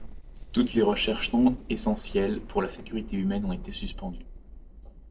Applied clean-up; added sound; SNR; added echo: neural separator model SepFormer DNS4.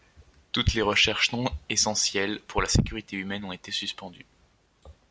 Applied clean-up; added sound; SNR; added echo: none; none; none; none.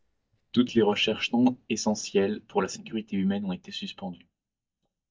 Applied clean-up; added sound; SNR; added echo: neural mask model DeepFilterNet 3.